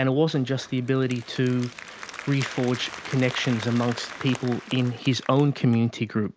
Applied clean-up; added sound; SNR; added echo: none; Applause; 16 dB; none.